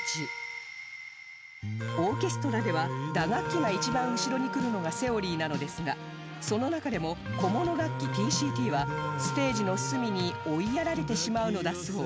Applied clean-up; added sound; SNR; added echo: none; Wind instrument, woodwind instrument; 10 dB; none.